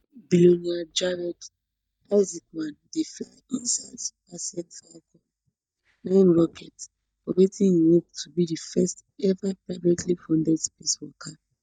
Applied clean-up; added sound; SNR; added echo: neural mask model DeepFilterNet 3.